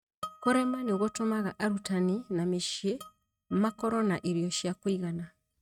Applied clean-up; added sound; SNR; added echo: neural mask model RNNoise.